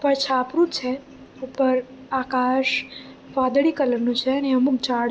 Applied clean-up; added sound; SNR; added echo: none; none; none; none.